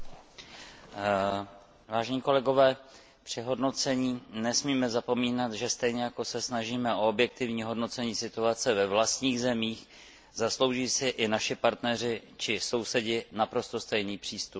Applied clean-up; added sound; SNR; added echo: none; none; none; none.